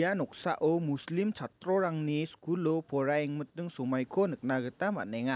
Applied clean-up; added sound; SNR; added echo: none; none; none; none.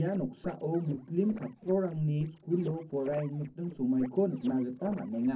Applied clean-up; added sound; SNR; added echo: neural separator model SepFormer DNS4.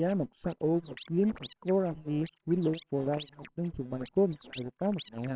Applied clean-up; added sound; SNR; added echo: neural separator model SepFormer WHAMR!.